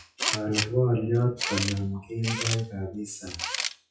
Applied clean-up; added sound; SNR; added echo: classical method WPE with log-MMSE.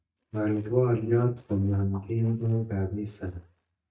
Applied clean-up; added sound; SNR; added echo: neural mask model DeepFilterNet 3.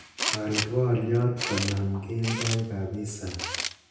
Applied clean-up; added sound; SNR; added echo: none; Tools; 6 dB; reverberation time 0.9 s.